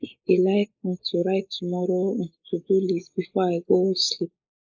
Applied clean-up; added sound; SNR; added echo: neural mask model Resemble Enhance denoiser.